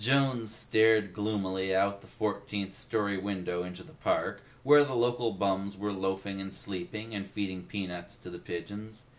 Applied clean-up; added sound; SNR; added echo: none; none; none; none.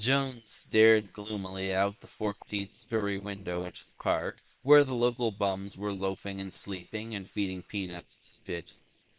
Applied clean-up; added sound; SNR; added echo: neural separator model SepFormer WHAM!.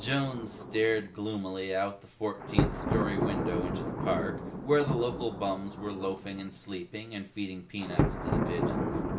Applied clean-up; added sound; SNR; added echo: none; Thunder; 0 dB; none.